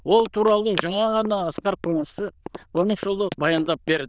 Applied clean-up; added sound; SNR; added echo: neural diffusion model UNIVERSE++.